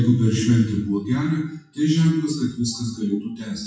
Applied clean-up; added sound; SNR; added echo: classical method WPE with log-MMSE.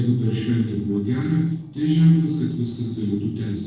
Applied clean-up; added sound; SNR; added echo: neural separator model SepFormer DNS4.